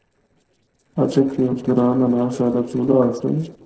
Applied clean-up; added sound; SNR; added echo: neural separator model SepFormer DNS4.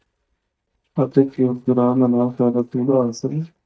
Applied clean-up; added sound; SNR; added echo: neural mask model DeepFilterNet 3.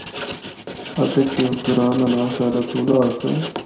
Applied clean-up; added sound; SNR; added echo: none; Writing; 7 dB; reverberation time 0.6 s.